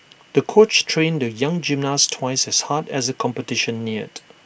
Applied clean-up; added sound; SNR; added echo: none; none; none; none.